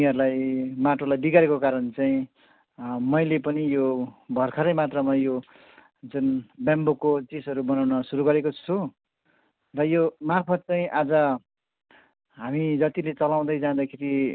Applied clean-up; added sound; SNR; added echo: none; none; none; none.